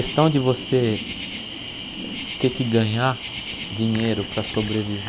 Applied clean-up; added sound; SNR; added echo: none; Cricket; 7 dB; none.